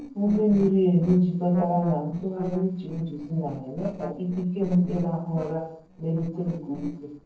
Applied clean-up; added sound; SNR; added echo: neural separator model SepFormer DNS4.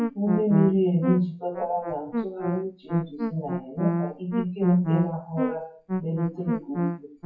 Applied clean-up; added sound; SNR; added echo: classical method WPE with log-MMSE.